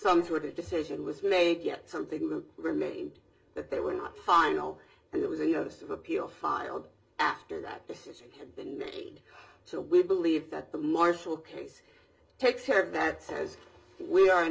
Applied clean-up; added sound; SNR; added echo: none; none; none; reverberation time 0.2 s.